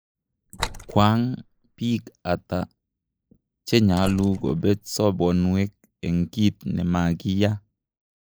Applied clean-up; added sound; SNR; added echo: neural mask model Resemble Enhance denoiser.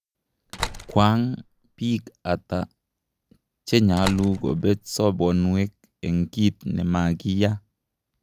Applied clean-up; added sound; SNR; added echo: none; Slam; 13 dB; none.